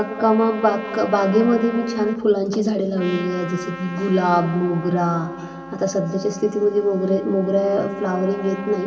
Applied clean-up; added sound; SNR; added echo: none; Trumpet; 15 dB; reverberation time 2.6 s.